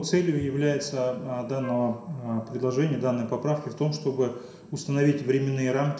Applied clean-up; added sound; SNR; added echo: none; Wind instrument, woodwind instrument; 16 dB; reverberation time 0.7 s.